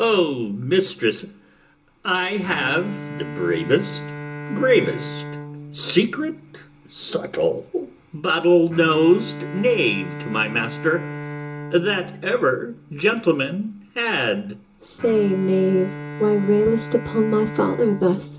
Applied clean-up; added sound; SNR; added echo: none; Bowed string instrument; 13 dB; reverberation time 0.2 s.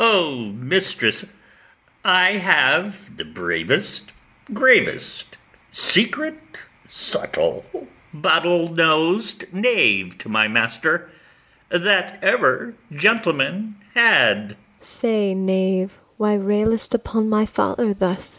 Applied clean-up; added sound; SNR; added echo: none; none; none; none.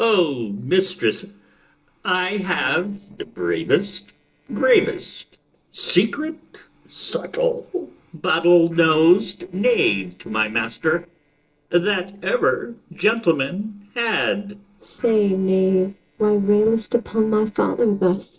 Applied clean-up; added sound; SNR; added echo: neural separator model SepFormer DNS4.